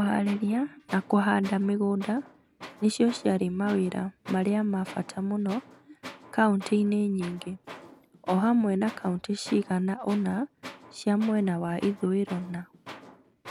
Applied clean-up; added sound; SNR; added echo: none; Tools; 19 dB; none.